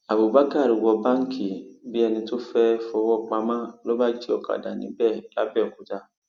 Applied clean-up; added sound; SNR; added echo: none; none; none; none.